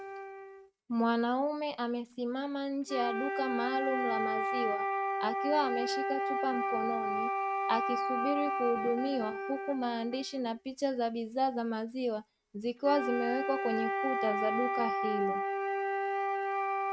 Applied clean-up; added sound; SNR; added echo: neural mask model RNNoise.